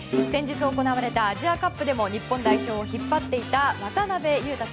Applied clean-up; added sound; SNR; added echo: none; Bowed string instrument; 7 dB; none.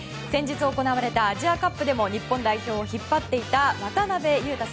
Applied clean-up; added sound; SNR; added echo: none; none; none; none.